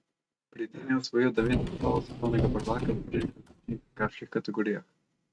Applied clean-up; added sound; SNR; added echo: neural mask model RNNoise.